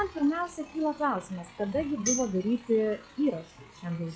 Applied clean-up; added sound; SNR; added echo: classical method log-MMSE.